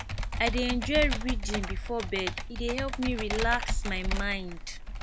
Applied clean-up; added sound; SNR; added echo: none; Computer keyboard; 0 dB; none.